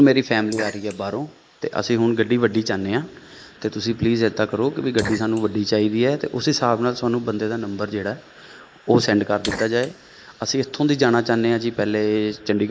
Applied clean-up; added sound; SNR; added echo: neural mask model Resemble Enhance denoiser.